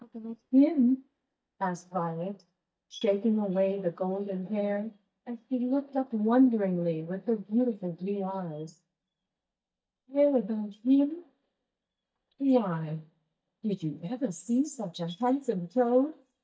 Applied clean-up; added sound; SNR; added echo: neural mask model DeepFilterNet 3.